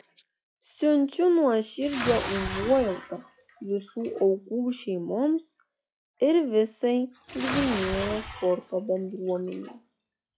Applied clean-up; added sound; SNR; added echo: classical method log-MMSE.